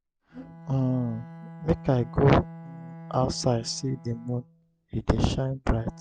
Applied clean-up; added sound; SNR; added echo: none; Bowed string instrument; 17 dB; none.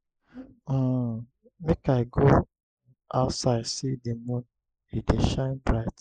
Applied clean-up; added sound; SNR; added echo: neural mask model Resemble Enhance denoiser.